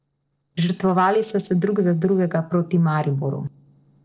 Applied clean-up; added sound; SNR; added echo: neural separator model SepFormer DNS4.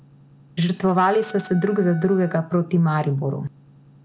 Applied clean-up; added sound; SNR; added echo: none; Wind instrument, woodwind instrument; 20 dB; none.